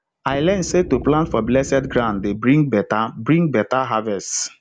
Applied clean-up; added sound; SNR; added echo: none; Wind instrument, woodwind instrument; 13 dB; none.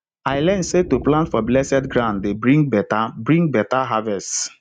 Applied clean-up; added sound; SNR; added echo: neural mask model RNNoise.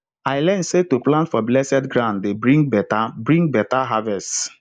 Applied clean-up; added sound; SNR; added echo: neural mask model Resemble Enhance denoiser.